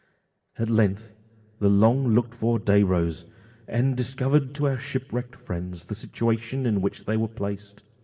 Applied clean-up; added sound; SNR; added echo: none; none; none; reverberation time 1.0 s.